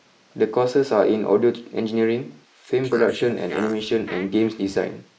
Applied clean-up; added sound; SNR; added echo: neural mask model Resemble Enhance denoiser.